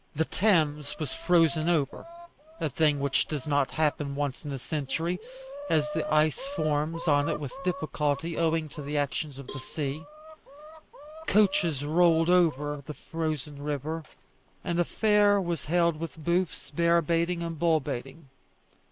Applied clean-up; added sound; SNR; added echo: none; Cowbell + Chicken, rooster; 15 dB; none.